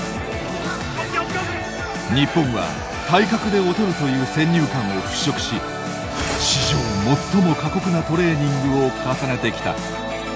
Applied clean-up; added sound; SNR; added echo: none; none; none; none.